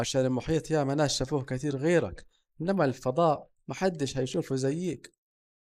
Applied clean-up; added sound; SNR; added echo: neural mask model Resemble Enhance denoiser.